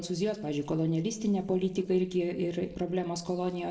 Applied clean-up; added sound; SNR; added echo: neural separator model SepFormer DNS4.